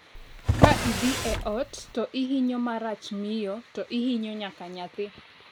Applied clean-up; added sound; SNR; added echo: none; Drawer open or close; -4 dB; none.